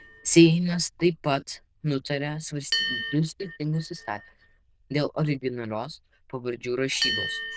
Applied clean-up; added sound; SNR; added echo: neural diffusion model UNIVERSE++.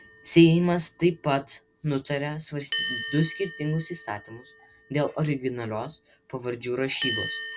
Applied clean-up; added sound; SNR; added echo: none; Bell; 11 dB; none.